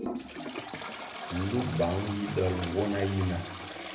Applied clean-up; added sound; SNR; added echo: none; Toilet flush; 6 dB; reverberation time 0.8 s.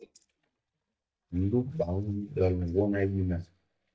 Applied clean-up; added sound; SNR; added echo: neural mask model DeepFilterNet 3.